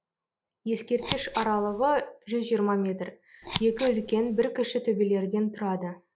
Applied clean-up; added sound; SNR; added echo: none; Scissors; 10 dB; none.